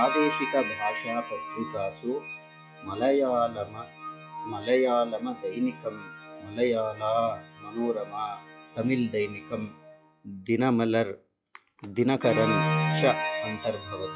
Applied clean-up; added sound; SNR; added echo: classical method log-MMSE.